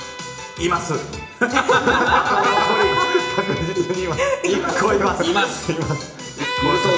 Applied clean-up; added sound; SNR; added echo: none; Bowed string instrument; 8 dB; reverberation time 0.8 s.